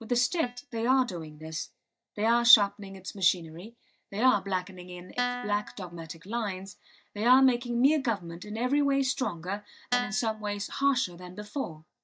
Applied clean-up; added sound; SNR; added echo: neural mask model DeepFilterNet 3.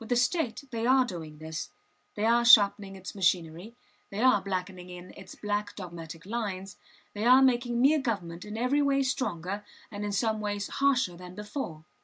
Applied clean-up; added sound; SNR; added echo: none; none; none; none.